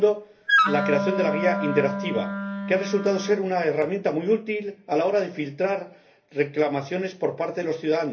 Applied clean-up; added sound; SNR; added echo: none; Wind instrument, woodwind instrument; 1 dB; reverberation time 0.3 s.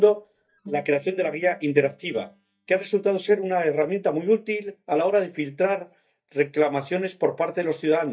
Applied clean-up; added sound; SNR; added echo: neural mask model DeepFilterNet 3.